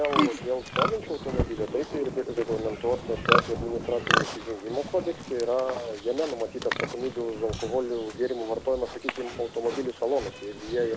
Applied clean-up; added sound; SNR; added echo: none; Livestock, farm animals, working animals; 2 dB; none.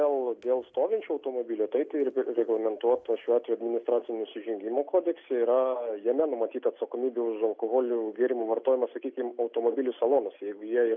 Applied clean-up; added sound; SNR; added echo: none; none; none; none.